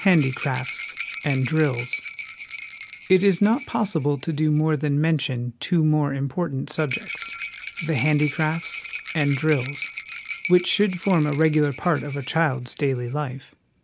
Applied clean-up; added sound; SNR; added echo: none; Rattle; 8 dB; none.